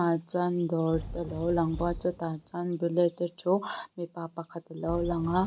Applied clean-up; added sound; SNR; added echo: none; Fireworks; 14 dB; none.